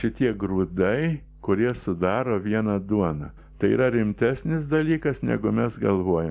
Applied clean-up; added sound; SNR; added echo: none; none; none; none.